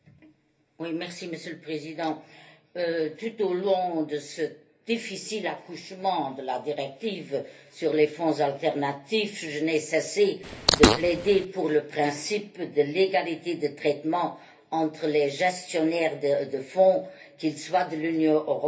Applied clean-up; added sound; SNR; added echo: none; Fart; -4 dB; reverberation time 0.3 s.